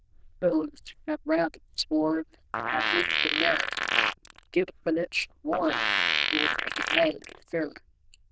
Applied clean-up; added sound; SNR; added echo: neural diffusion model UNIVERSE++.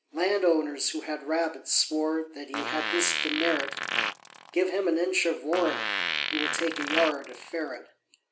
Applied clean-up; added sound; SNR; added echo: none; Fart; 3 dB; none.